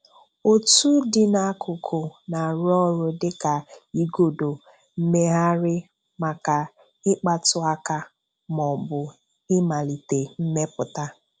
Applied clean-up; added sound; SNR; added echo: none; none; none; none.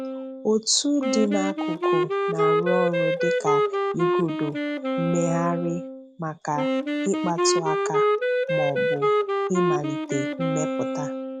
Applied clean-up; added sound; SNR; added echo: none; Wind instrument, woodwind instrument; -3 dB; none.